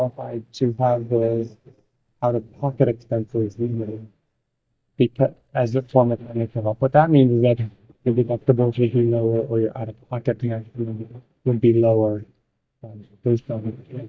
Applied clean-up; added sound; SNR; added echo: neural mask model DeepFilterNet 3.